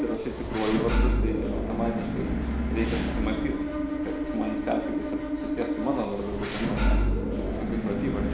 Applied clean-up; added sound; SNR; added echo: none; Engine / Mechanisms; -4 dB; none.